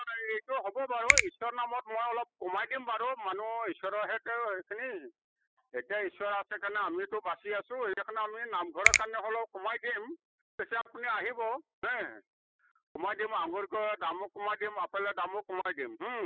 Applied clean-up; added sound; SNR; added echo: classical method spectral subtraction.